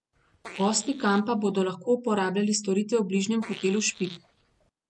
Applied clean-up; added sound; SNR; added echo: none; Fart; 19 dB; none.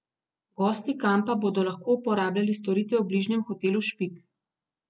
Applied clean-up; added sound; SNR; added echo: none; none; none; none.